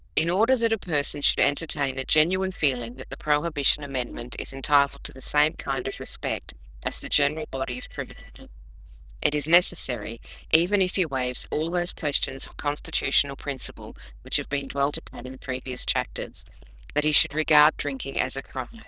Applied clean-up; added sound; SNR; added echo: neural diffusion model UNIVERSE++.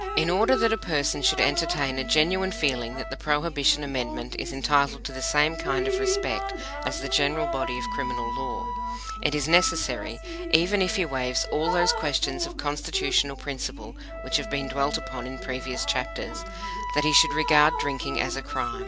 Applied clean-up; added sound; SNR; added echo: none; Wind instrument, woodwind instrument + Drip; 6 dB; none.